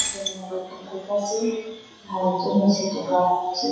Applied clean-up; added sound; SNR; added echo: classical method WPE with log-MMSE.